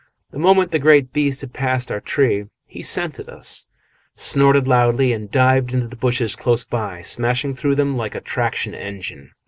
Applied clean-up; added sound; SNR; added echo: none; none; none; none.